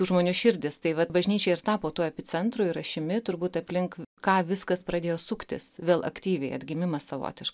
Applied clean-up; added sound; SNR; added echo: none; none; none; none.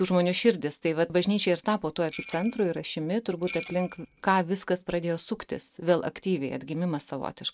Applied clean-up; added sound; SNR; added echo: neural mask model RNNoise.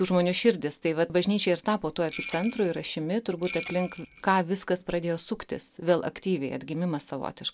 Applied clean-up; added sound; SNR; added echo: none; Bell; 13 dB; none.